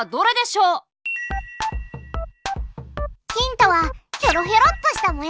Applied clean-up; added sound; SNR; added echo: none; none; none; none.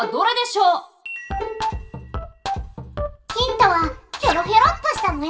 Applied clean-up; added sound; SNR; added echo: none; Bowed string instrument; 14 dB; reverberation time 0.4 s.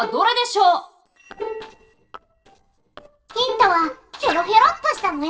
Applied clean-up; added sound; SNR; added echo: neural separator model SepFormer DNS4.